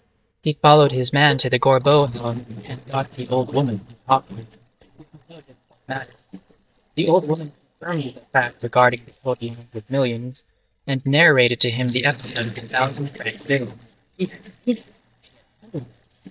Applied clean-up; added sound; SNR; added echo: neural mask model DeepFilterNet 3.